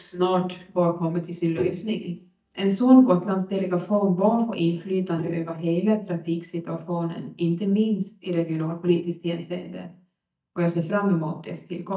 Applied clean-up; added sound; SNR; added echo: neural mask model DeepFilterNet 3.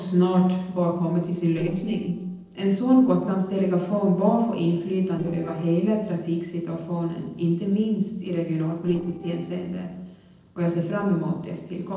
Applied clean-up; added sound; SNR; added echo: neural separator model SepFormer DNS4.